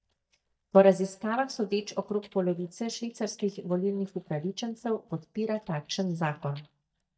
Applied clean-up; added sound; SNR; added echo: neural mask model DeepFilterNet 3.